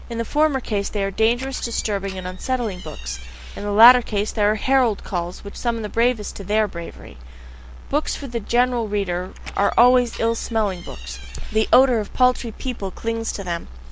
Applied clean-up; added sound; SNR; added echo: none; Door; 20 dB; none.